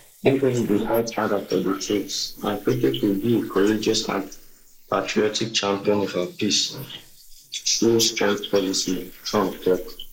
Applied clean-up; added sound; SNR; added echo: neural mask model Resemble Enhance denoiser.